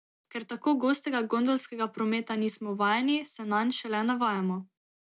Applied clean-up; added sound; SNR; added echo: none; none; none; none.